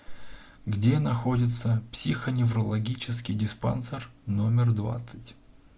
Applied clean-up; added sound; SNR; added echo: none; none; none; none.